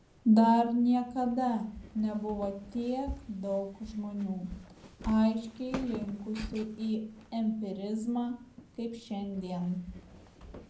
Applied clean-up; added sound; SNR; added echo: none; Walk, footsteps; 16 dB; reverberation time 0.6 s.